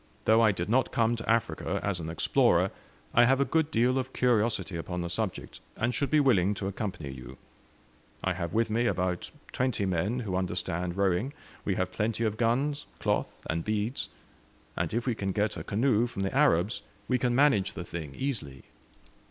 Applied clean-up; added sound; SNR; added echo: none; none; none; none.